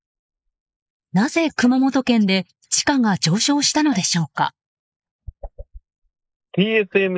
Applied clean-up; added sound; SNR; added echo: neural mask model Resemble Enhance denoiser.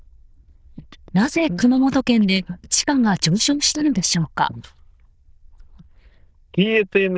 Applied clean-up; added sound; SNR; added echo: neural diffusion model UNIVERSE++.